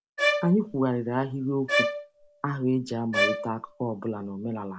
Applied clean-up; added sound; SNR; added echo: none; Bowed string instrument; 2 dB; none.